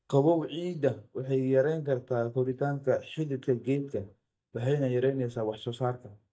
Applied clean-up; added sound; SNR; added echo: neural mask model DeepFilterNet 3.